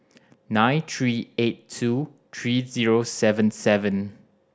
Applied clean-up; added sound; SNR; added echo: none; none; none; none.